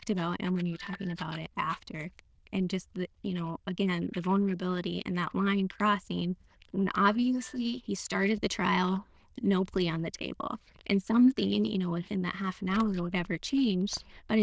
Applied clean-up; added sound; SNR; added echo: neural diffusion model UNIVERSE++.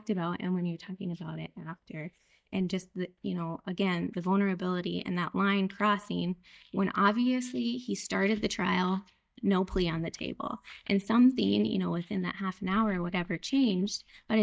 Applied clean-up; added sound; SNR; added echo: neural mask model DeepFilterNet 3.